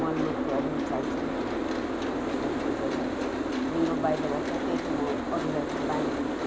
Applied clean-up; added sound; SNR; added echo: none; Boat, Water vehicle; -5 dB; none.